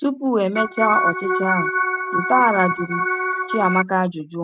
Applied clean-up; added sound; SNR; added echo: neural mask model RNNoise.